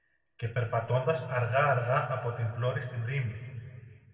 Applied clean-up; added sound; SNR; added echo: none; none; none; reverberation time 2.0 s.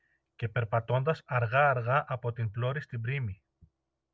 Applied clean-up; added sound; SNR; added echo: none; none; none; none.